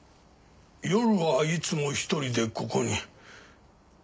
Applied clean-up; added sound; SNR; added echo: none; none; none; none.